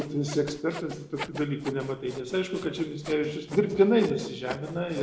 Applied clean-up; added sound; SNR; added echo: none; Sawing; 14 dB; none.